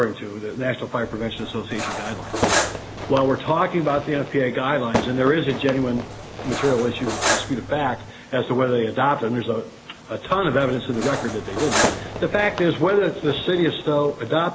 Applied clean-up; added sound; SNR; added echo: none; Fireworks + Cutlery, silverware; 6 dB; none.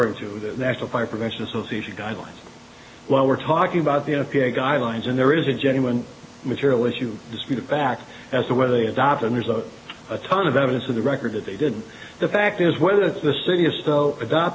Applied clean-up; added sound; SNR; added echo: none; none; none; none.